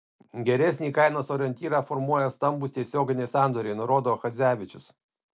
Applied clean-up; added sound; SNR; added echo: none; none; none; none.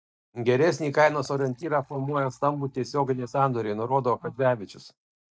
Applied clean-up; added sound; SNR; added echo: neural mask model DeepFilterNet 3.